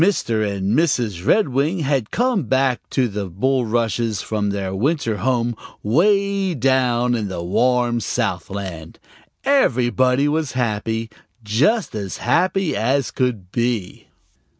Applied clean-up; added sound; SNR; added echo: none; none; none; none.